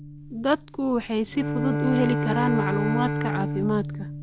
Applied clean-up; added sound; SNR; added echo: none; Bowed string instrument; 2 dB; none.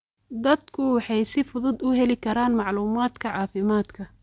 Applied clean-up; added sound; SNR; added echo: none; none; none; none.